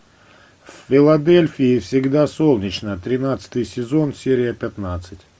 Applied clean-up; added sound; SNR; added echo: none; none; none; none.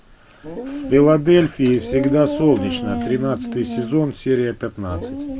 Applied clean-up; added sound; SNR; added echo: none; Dog; 9 dB; none.